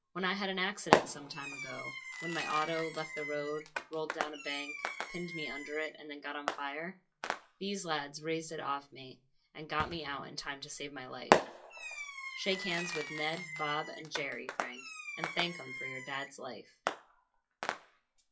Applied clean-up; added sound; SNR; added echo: classical method WPE with log-MMSE.